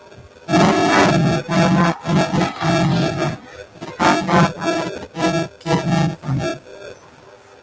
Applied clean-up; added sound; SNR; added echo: none; none; none; none.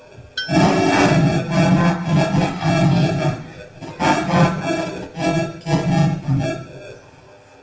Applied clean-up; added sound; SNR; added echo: none; Tools; 20 dB; reverberation time 0.7 s.